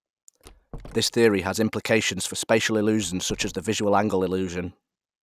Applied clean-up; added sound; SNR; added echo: none; Door; 20 dB; none.